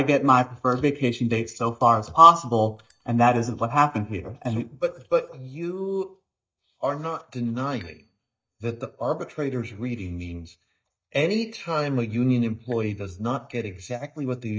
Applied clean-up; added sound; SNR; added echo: neural mask model DeepFilterNet 3.